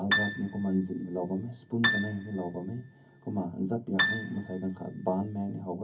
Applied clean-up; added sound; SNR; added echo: none; Piano; 2 dB; reverberation time 0.3 s.